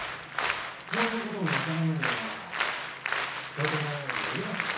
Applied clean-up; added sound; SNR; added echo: none; Applause; -2 dB; reverberation time 0.6 s.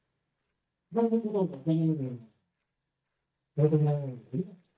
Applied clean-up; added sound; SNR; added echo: neural mask model DeepFilterNet 3.